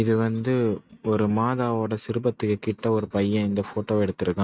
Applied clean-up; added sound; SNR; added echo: neural mask model RNNoise.